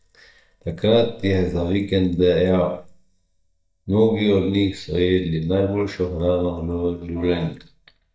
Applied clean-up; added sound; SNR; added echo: neural mask model DeepFilterNet 3.